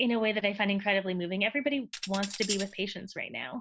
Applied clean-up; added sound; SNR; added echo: none; Tambourine; 8 dB; none.